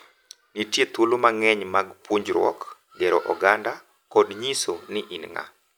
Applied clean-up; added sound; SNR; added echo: none; none; none; none.